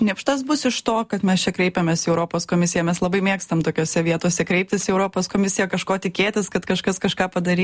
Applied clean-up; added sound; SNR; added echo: none; none; none; none.